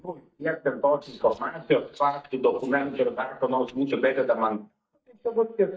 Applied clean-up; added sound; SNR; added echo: neural mask model DeepFilterNet 3.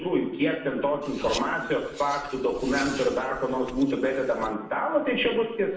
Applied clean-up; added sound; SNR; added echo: none; Car; 14 dB; reverberation time 0.7 s.